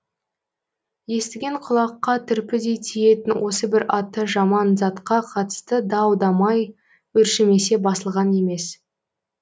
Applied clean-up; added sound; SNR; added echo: none; none; none; none.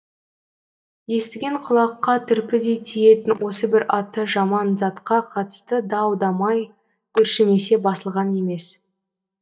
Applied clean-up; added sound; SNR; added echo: neural mask model DeepFilterNet 3.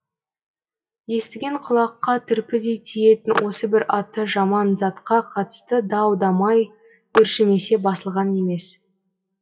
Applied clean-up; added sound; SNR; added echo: classical method WPE with log-MMSE.